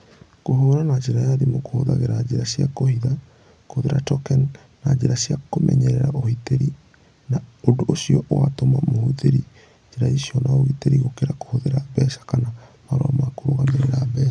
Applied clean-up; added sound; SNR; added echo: none; none; none; none.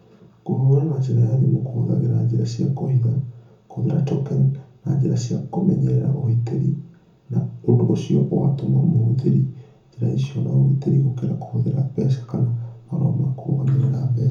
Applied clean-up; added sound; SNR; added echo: none; none; none; reverberation time 0.6 s.